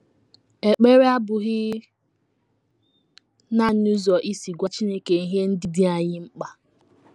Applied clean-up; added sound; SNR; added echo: none; none; none; none.